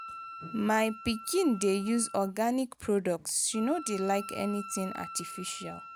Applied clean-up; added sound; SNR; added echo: none; Wind instrument, woodwind instrument; 14 dB; none.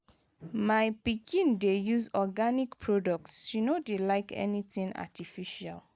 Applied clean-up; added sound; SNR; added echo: none; none; none; none.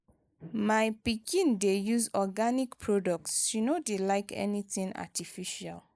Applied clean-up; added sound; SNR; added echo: neural mask model Resemble Enhance denoiser.